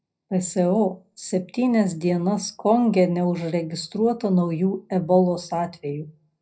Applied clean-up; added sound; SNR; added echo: none; none; none; reverberation time 0.3 s.